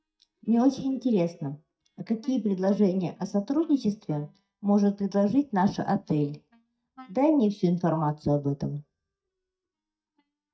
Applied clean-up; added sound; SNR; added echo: neural mask model DeepFilterNet 3.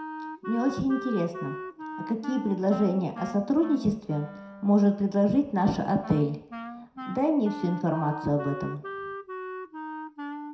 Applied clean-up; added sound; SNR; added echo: none; Wind instrument, woodwind instrument; 11 dB; reverberation time 0.6 s.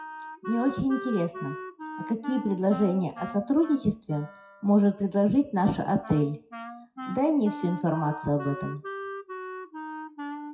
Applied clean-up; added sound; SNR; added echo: classical method WPE with log-MMSE.